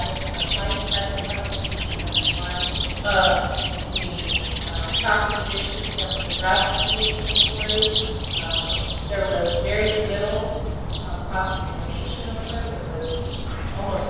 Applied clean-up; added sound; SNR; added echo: none; Chirp, tweet; -4 dB; reverberation time 1.2 s.